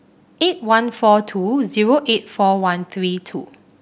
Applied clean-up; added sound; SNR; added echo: none; none; none; none.